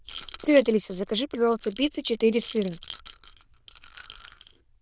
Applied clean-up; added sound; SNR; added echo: neural diffusion model UNIVERSE++.